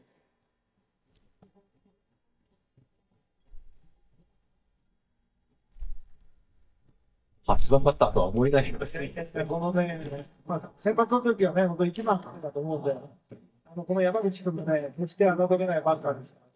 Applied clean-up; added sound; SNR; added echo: neural mask model DeepFilterNet 3.